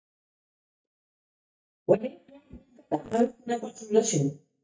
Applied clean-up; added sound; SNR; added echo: neural mask model DeepFilterNet 3.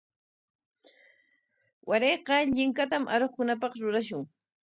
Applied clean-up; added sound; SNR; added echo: none; none; none; none.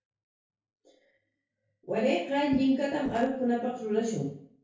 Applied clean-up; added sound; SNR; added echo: neural separator model SepFormer DNS4.